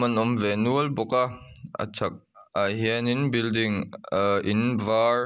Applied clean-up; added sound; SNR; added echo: none; none; none; none.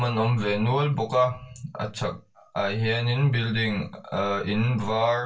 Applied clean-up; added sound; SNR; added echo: none; none; none; reverberation time 0.2 s.